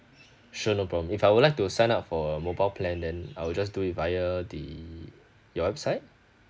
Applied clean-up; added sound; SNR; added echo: none; none; none; none.